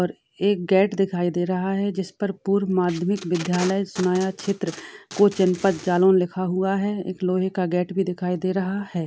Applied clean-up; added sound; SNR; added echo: none; Packing tape, duct tape; 16 dB; none.